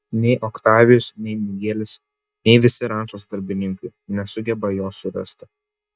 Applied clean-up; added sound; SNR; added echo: neural mask model DeepFilterNet 3.